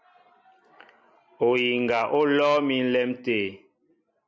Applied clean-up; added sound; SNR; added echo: none; none; none; none.